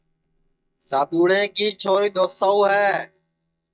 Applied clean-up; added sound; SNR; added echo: neural mask model DeepFilterNet 3.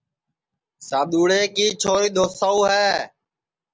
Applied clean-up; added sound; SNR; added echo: none; none; none; none.